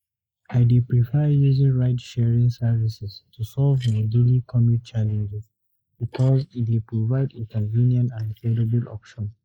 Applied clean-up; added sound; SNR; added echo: neural mask model Resemble Enhance denoiser.